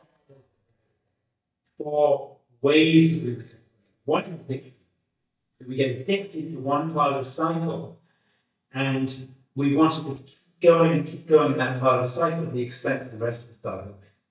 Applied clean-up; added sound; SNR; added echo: neural mask model DeepFilterNet 3.